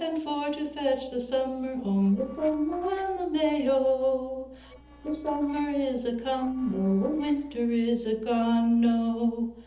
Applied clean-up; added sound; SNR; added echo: neural separator model SepFormer DNS4.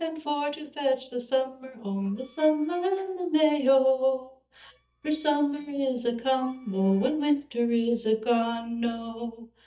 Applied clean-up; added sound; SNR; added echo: neural mask model DeepFilterNet 3.